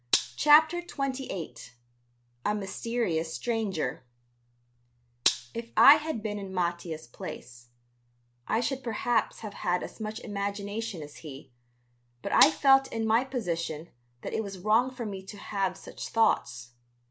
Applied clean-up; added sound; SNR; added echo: none; Gunshot, gunfire; 5 dB; none.